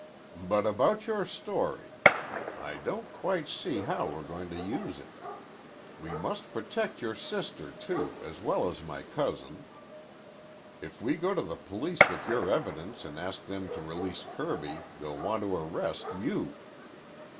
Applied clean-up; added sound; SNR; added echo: none; Gunshot, gunfire; 3 dB; none.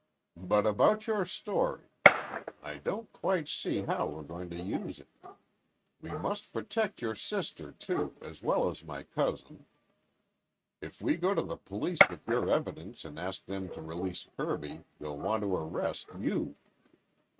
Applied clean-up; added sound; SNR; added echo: neural mask model RNNoise.